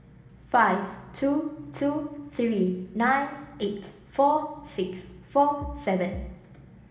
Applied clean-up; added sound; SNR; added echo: none; Bass drum; 12 dB; reverberation time 1.0 s.